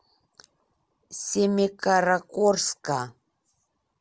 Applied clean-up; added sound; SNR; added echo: none; none; none; none.